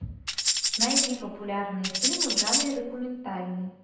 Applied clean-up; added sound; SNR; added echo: none; Tambourine; -5 dB; reverberation time 0.9 s.